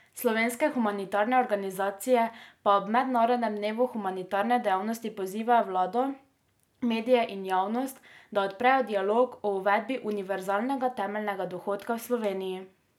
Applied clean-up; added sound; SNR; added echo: none; none; none; none.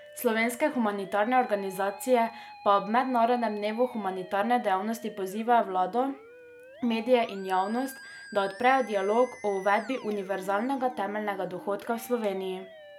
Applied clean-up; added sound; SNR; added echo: none; Musical instrument; 19 dB; none.